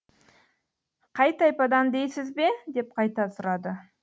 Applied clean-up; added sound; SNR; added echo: none; none; none; none.